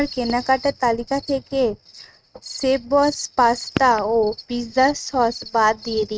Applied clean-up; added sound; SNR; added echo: neural mask model RNNoise.